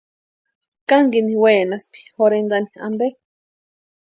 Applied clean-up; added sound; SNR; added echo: none; none; none; none.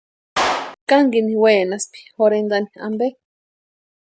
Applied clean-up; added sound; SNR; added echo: none; Clapping; 7 dB; none.